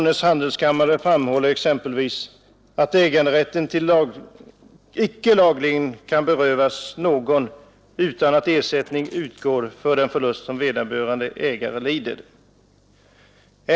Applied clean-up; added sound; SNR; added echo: neural separator model SepFormer DNS4.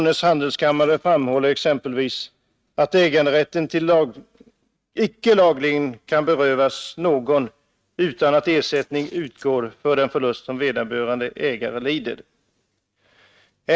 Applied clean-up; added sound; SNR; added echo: neural mask model RNNoise.